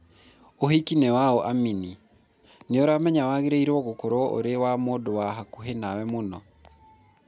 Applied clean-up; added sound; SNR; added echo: none; none; none; none.